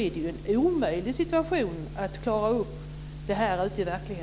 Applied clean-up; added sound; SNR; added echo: none; none; none; none.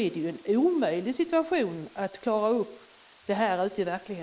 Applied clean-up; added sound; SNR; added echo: neural mask model Resemble Enhance denoiser.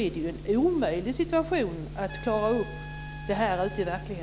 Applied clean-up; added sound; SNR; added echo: none; Trumpet; 20 dB; none.